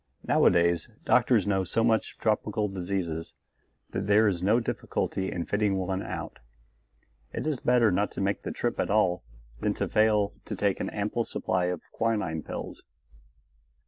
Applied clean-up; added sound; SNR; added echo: none; none; none; none.